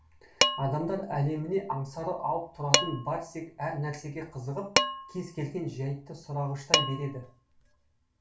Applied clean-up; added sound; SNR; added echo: none; Dishes, pots, and pans; 0 dB; reverberation time 0.3 s.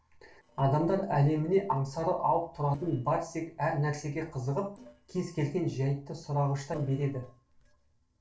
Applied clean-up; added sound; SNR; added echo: neural separator model SepFormer DNS4.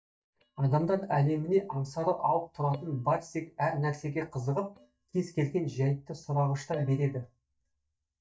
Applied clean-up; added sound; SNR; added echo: neural mask model DeepFilterNet 3.